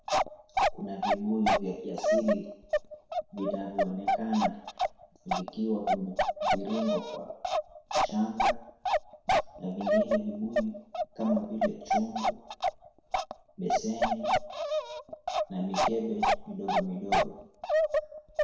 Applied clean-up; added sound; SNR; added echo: none; Bark; -5 dB; reverberation time 0.7 s.